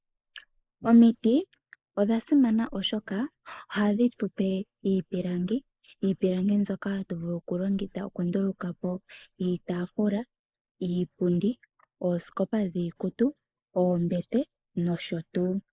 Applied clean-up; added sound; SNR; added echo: neural mask model Resemble Enhance denoiser.